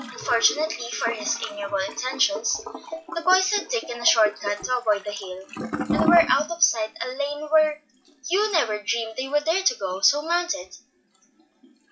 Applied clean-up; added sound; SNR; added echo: classical method log-MMSE.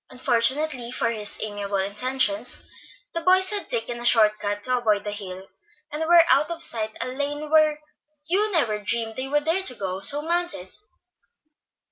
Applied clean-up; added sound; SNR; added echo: none; none; none; none.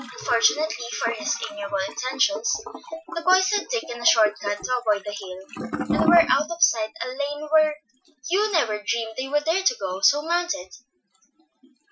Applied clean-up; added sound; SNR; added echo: classical method Wiener filter.